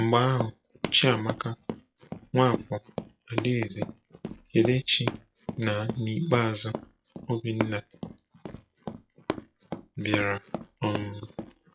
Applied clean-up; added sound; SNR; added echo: classical method log-MMSE.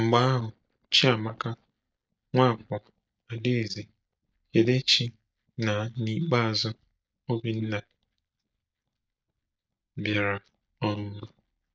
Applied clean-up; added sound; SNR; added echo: neural mask model DeepFilterNet 3.